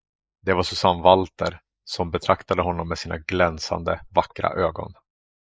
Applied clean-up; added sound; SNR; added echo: neural mask model Resemble Enhance denoiser.